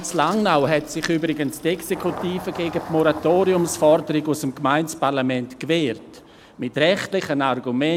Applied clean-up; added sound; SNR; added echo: none; Engine starting; 18 dB; none.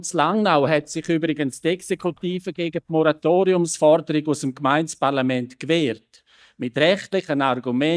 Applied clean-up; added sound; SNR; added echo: neural mask model DeepFilterNet 3.